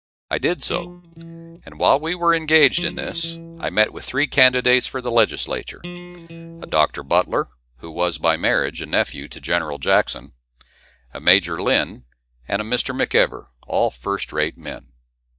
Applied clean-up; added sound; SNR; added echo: neural mask model DeepFilterNet 3.